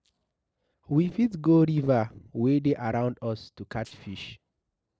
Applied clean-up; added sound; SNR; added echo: neural separator model SepFormer DNS4.